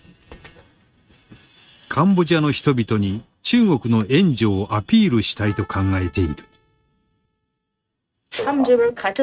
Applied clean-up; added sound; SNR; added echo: neural mask model RNNoise.